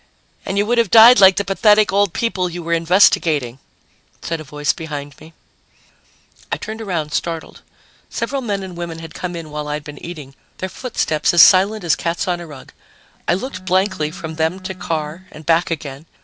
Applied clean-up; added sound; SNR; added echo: none; Bowed string instrument; 18 dB; none.